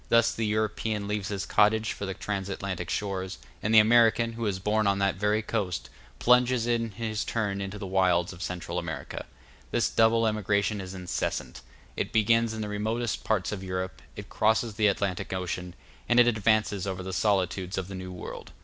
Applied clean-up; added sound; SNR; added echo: none; none; none; none.